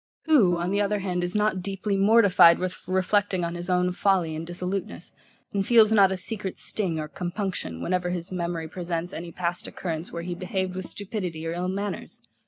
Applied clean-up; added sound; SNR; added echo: neural mask model DeepFilterNet 3.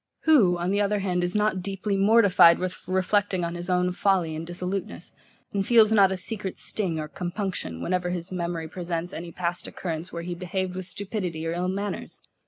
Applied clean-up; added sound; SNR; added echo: neural mask model Resemble Enhance denoiser.